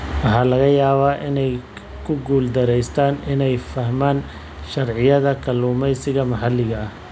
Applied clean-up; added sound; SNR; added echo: none; none; none; none.